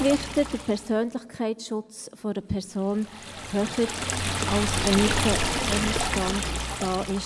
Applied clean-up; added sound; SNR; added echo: none; Liquid; 2 dB; none.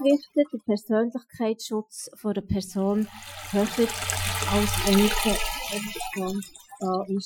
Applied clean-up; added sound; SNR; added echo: classical method Wiener filter.